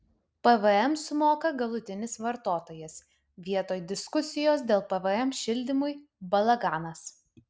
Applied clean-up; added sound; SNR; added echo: none; none; none; none.